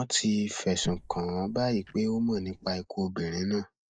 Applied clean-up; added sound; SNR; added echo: neural mask model DeepFilterNet 3.